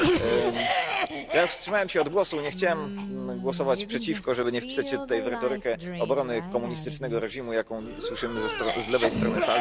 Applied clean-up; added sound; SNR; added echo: none; Cough; 2 dB; none.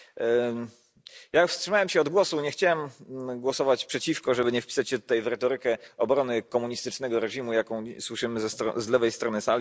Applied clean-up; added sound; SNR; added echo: none; none; none; none.